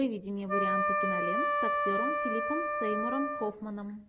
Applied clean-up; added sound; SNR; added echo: none; Wind instrument, woodwind instrument; -5 dB; none.